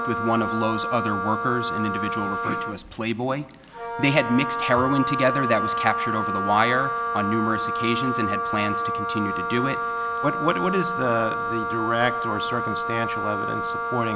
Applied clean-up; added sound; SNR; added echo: none; Wind instrument, woodwind instrument; 1 dB; none.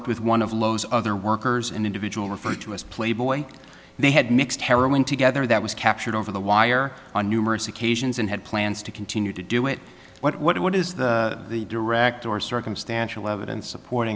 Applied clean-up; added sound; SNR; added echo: none; none; none; none.